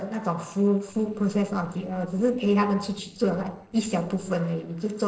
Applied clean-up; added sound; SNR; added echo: neural separator model SepFormer DNS4.